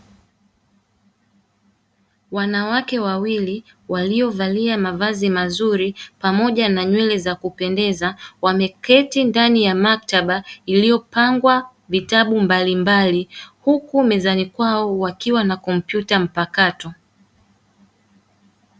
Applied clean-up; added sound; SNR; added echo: none; none; none; none.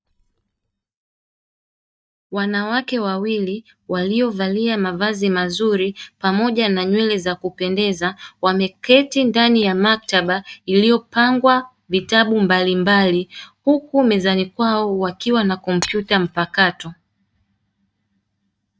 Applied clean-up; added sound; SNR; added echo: neural mask model DeepFilterNet 3.